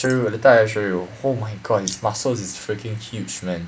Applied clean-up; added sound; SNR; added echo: neural mask model Resemble Enhance denoiser.